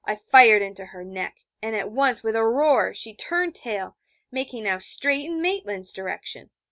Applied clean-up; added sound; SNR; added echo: none; none; none; none.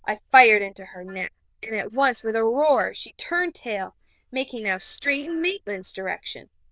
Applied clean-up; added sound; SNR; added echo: neural diffusion model UNIVERSE++.